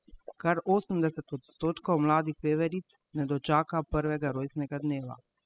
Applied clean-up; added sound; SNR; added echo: classical method spectral subtraction.